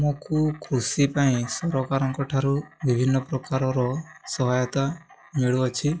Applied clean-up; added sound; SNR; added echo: classical method log-MMSE.